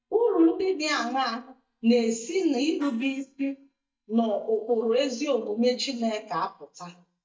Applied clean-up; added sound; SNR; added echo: neural mask model DeepFilterNet 3.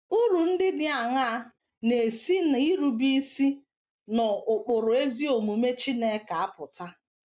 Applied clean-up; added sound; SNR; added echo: none; none; none; none.